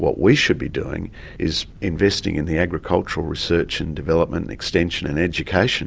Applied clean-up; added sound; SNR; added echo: none; none; none; none.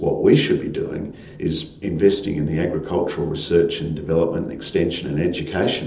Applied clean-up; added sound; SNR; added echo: none; none; none; reverberation time 1.2 s.